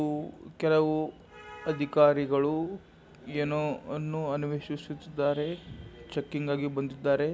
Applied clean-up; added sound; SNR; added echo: none; none; none; none.